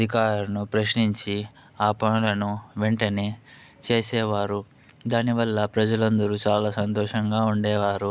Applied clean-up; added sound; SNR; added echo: none; none; none; none.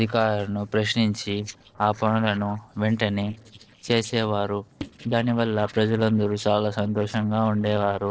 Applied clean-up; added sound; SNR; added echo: neural separator model SepFormer DNS4.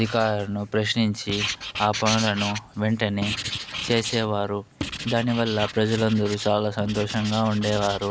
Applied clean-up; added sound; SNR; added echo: none; Writing; 9 dB; none.